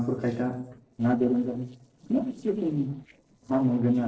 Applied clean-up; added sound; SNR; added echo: neural separator model SepFormer DNS4.